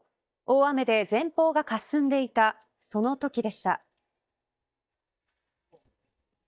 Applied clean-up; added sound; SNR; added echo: neural mask model DeepFilterNet 3.